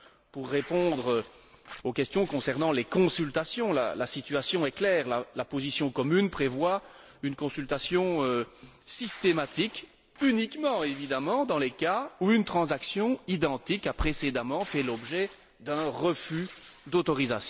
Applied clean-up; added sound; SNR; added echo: none; Tearing; 18 dB; none.